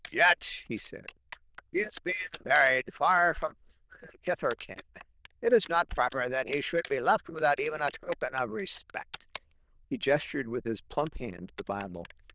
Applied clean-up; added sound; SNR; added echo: neural diffusion model UNIVERSE++.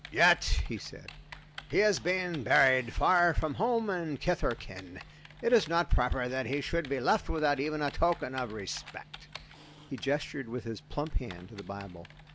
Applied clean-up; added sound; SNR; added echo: none; Typing; 19 dB; none.